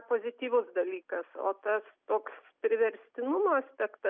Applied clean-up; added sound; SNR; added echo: none; none; none; none.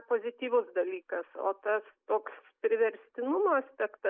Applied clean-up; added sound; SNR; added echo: neural mask model Resemble Enhance denoiser.